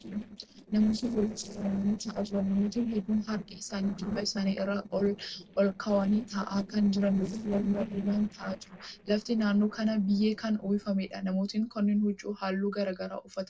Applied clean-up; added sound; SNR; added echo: neural separator model SepFormer DNS4.